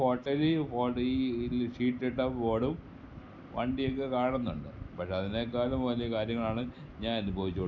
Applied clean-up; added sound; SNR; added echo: none; none; none; none.